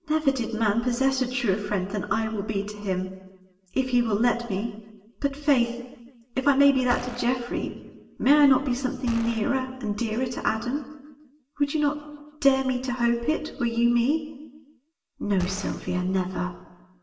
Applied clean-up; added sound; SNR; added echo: none; Gunshot, gunfire; 13 dB; reverberation time 1.1 s.